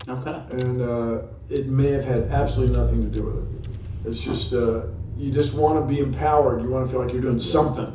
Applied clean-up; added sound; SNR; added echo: none; Engine / Car; 5 dB; reverberation time 0.7 s.